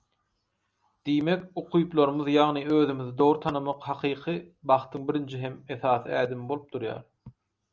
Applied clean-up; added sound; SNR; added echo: none; none; none; none.